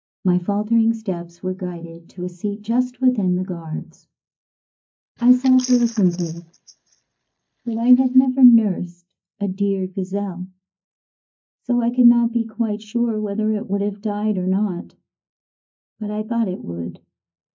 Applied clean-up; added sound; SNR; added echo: neural mask model DeepFilterNet 3.